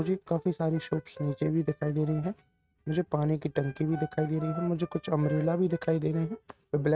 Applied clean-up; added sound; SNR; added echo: neural mask model RNNoise.